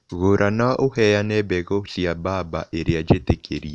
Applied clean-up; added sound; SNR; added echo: none; none; none; none.